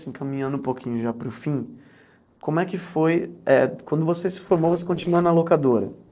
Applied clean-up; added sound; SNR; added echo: neural separator model SepFormer DNS4.